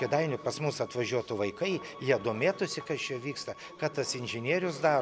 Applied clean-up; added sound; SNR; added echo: none; Bowed string instrument; 20 dB; none.